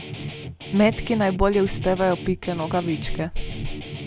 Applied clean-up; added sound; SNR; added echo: none; Guitar; 10 dB; none.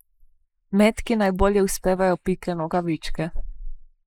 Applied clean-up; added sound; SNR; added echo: neural mask model Resemble Enhance denoiser.